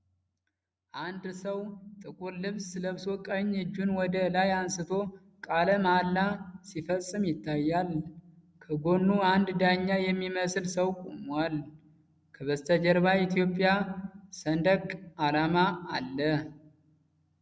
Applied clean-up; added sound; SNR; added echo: none; none; none; none.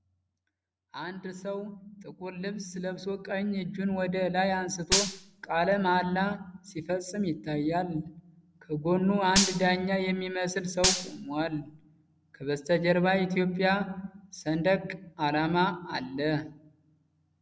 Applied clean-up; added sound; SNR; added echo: none; Gunshot, gunfire; 2 dB; none.